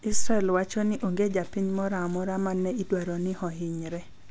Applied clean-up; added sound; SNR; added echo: none; none; none; none.